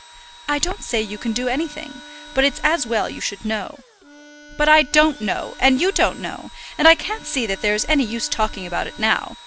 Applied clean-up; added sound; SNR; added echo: none; Harmonica + Engine / Drill; 19 dB; none.